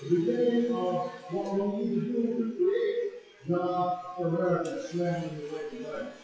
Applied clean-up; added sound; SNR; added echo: classical method WPE with log-MMSE.